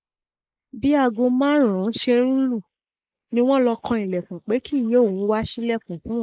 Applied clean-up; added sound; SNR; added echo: neural mask model Resemble Enhance denoiser.